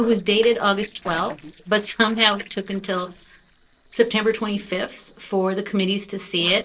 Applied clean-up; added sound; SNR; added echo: neural separator model SepFormer DNS4.